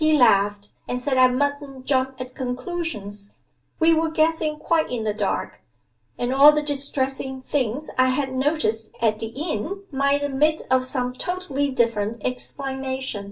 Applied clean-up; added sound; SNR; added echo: none; none; none; reverberation time 0.2 s.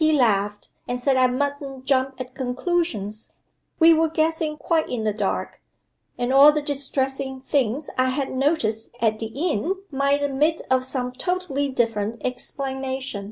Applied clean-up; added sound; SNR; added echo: none; none; none; none.